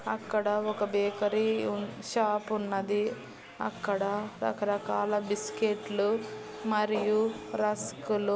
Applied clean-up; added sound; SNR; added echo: none; none; none; none.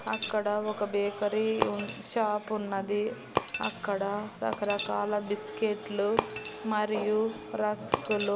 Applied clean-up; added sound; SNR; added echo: none; Shatter; 7 dB; none.